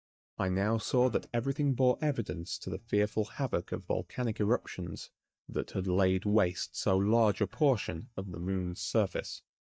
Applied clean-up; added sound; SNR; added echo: neural mask model DeepFilterNet 3.